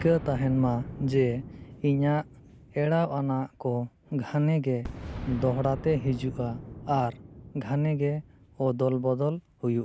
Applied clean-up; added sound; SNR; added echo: none; Boom; 14 dB; none.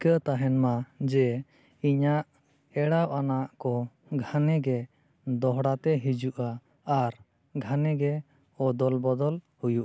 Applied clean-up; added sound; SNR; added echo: none; none; none; none.